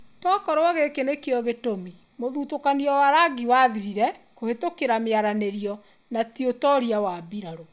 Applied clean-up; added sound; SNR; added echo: none; none; none; none.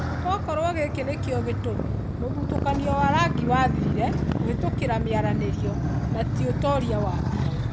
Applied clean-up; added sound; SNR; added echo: none; Motorcycle; -3 dB; none.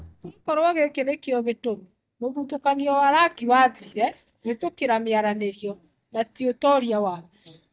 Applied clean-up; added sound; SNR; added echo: neural mask model DeepFilterNet 3.